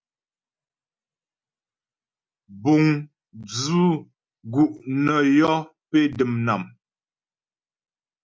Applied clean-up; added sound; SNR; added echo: none; none; none; none.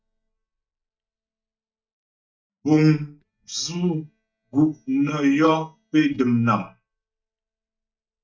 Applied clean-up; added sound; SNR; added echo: neural mask model DeepFilterNet 3.